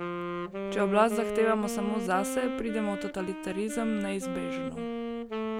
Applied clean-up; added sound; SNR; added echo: none; Wind instrument, woodwind instrument; 3 dB; none.